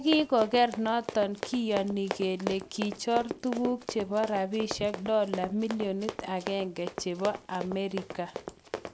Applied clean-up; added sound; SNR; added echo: none; Run; 10 dB; none.